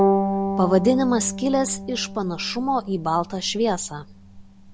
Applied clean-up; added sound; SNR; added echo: none; Bowed string instrument; 4 dB; none.